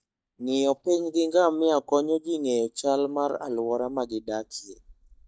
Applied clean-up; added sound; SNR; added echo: neural mask model DeepFilterNet 3.